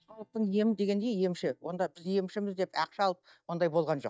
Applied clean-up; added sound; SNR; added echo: neural mask model DeepFilterNet 3.